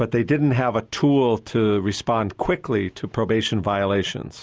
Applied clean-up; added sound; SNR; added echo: none; none; none; none.